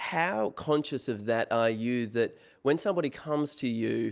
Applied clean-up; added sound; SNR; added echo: none; none; none; none.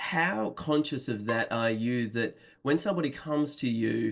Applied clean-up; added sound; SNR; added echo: neural separator model SepFormer DNS4.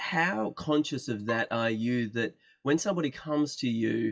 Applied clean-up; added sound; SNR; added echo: classical method WPE with log-MMSE.